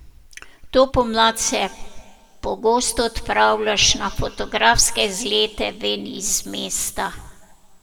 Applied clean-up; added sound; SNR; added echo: none; none; none; reverberation time 1.5 s.